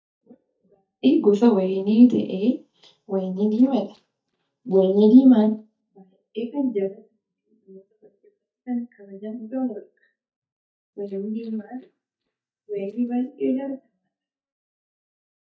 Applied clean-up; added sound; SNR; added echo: neural mask model DeepFilterNet 3.